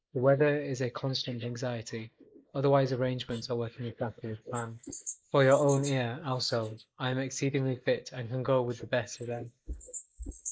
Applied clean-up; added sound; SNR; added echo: neural mask model Resemble Enhance denoiser.